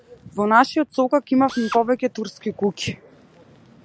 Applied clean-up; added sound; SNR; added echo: none; Drill; 13 dB; none.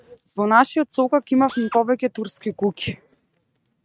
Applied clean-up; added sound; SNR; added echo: neural mask model RNNoise.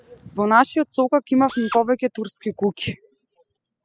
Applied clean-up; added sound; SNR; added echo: classical method spectral subtraction.